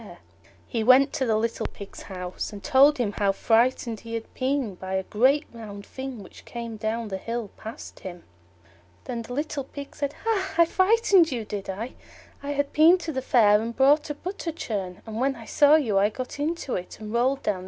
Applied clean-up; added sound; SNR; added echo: none; Crackle; 16 dB; none.